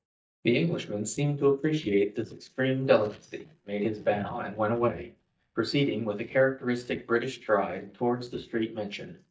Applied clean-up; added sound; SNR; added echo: neural mask model DeepFilterNet 3.